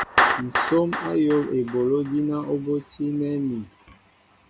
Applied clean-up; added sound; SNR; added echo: none; Clapping; 4 dB; none.